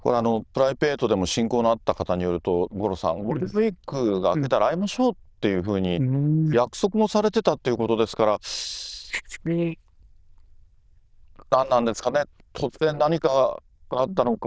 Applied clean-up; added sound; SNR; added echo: neural diffusion model UNIVERSE++.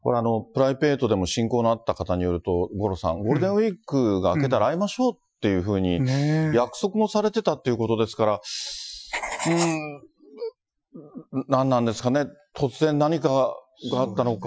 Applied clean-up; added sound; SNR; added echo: classical method Wiener filter.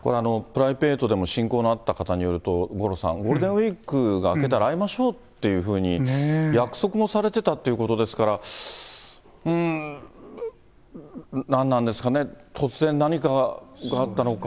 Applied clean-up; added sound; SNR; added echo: none; none; none; none.